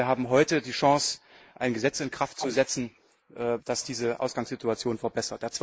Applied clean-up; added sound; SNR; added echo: neural mask model Resemble Enhance denoiser.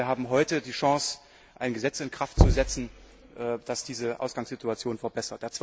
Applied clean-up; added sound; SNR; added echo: none; Knock; -3 dB; none.